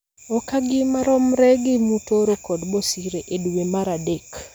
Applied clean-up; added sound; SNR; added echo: none; none; none; none.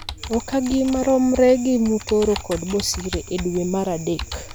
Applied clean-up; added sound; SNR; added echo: none; Computer keyboard; 13 dB; none.